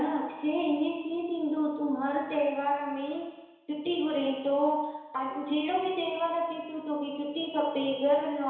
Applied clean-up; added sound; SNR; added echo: none; none; none; reverberation time 1.0 s.